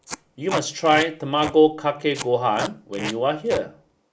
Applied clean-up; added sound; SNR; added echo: neural mask model Resemble Enhance denoiser.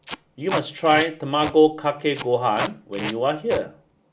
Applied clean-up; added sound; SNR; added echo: none; Packing tape, duct tape; 11 dB; none.